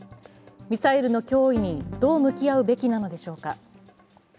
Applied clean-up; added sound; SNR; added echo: none; none; none; none.